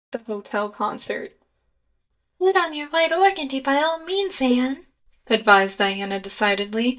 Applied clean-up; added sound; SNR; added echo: neural mask model DeepFilterNet 3.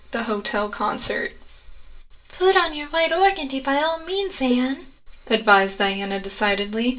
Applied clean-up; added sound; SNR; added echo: none; Cowbell; 15 dB; reverberation time 0.2 s.